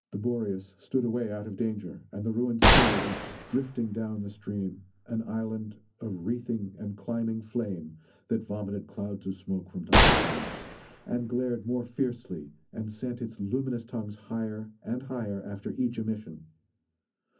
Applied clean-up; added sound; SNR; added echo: none; Gunshot, gunfire; -5 dB; reverberation time 0.4 s.